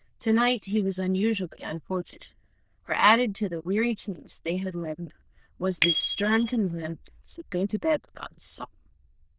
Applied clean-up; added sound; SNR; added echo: neural diffusion model UNIVERSE++.